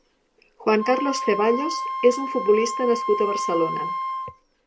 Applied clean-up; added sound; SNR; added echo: none; Wind instrument, woodwind instrument; 5 dB; none.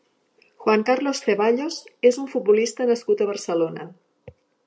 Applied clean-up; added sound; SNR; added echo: none; none; none; none.